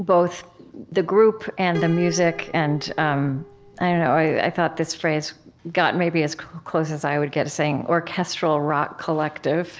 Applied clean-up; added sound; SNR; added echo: none; Piano; 15 dB; none.